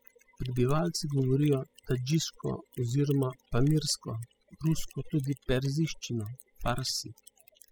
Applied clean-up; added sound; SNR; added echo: classical method spectral subtraction.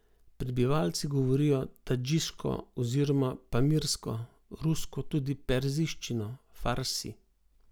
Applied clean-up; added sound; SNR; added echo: none; none; none; none.